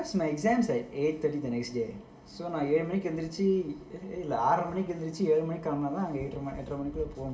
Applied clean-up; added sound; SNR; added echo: none; none; none; reverberation time 1.3 s.